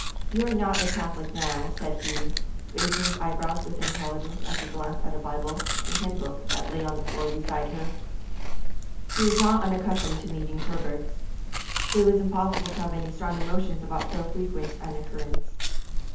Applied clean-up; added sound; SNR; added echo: none; Chewing, mastication; -4 dB; reverberation time 0.6 s.